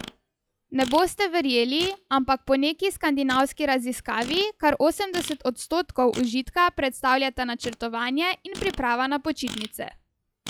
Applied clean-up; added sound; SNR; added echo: classical method log-MMSE.